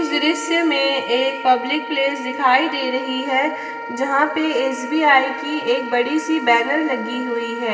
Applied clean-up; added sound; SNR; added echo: none; Wind instrument, woodwind instrument; 10 dB; reverberation time 2.4 s.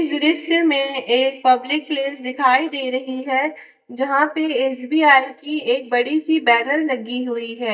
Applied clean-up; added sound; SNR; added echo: neural mask model DeepFilterNet 3.